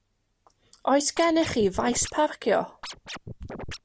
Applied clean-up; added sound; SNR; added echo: none; Scratching (performance technique); 11 dB; none.